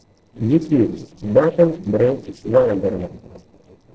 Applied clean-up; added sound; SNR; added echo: neural separator model SepFormer DNS4.